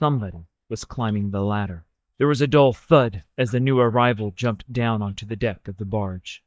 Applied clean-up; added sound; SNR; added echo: neural mask model DeepFilterNet 3.